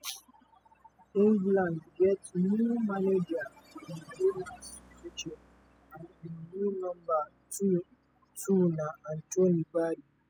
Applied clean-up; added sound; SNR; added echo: classical method spectral subtraction.